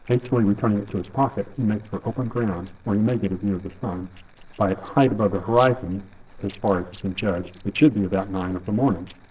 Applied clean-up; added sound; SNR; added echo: neural separator model SepFormer DNS4.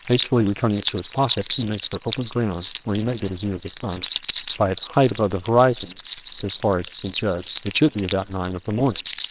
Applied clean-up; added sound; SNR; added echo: neural separator model SepFormer WHAMR!.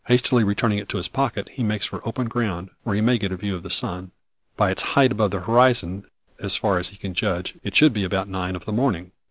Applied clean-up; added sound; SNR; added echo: none; none; none; none.